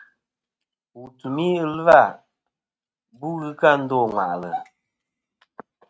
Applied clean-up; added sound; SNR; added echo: neural mask model RNNoise.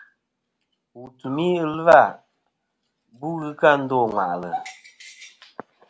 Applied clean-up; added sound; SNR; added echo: none; Dog; 19 dB; none.